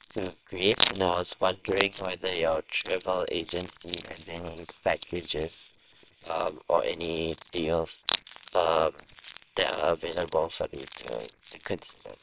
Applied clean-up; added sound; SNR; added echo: neural separator model SepFormer WHAMR!.